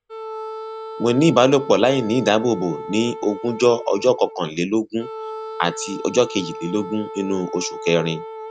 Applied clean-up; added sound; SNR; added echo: none; Wind instrument, woodwind instrument; 12 dB; none.